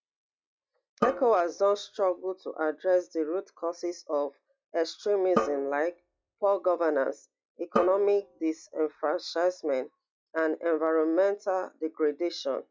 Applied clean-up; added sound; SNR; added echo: classical method log-MMSE.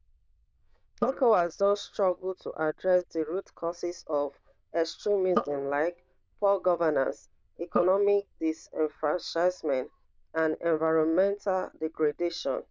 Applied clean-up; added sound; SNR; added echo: neural diffusion model UNIVERSE++.